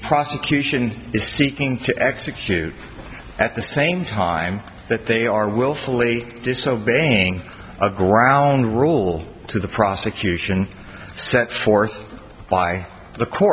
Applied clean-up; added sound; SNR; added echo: none; none; none; none.